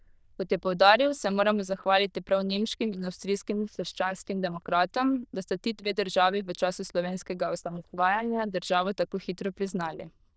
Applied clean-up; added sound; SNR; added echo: neural diffusion model UNIVERSE++.